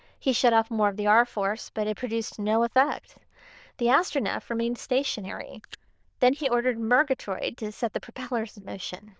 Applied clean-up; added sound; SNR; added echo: neural diffusion model UNIVERSE++.